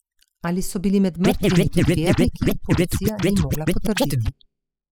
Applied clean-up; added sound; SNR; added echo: classical method spectral subtraction.